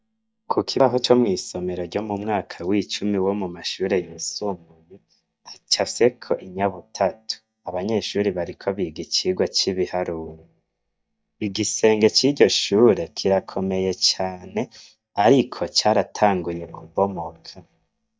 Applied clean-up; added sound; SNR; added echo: neural mask model DeepFilterNet 3.